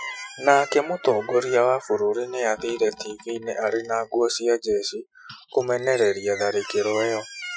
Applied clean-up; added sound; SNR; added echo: classical method Wiener filter.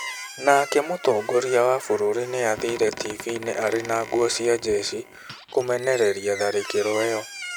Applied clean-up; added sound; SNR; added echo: none; Squeak; 14 dB; none.